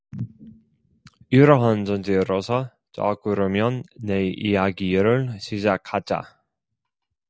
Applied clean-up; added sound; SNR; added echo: none; none; none; none.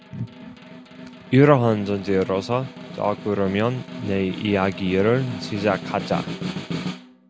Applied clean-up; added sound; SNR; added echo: none; Snare drum; 11 dB; none.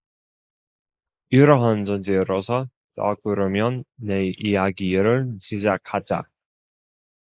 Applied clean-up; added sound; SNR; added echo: neural mask model Resemble Enhance denoiser.